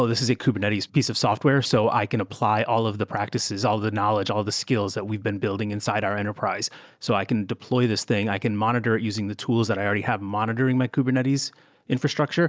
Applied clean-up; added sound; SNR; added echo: none; none; none; none.